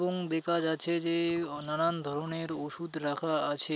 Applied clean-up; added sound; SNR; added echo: none; none; none; none.